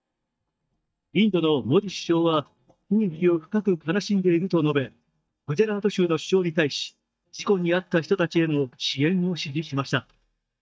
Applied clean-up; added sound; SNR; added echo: neural mask model DeepFilterNet 3.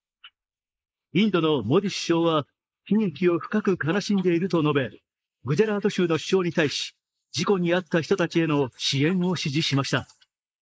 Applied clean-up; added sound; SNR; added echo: neural mask model Resemble Enhance denoiser.